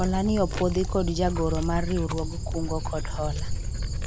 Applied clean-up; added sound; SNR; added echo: none; Dog; 1 dB; none.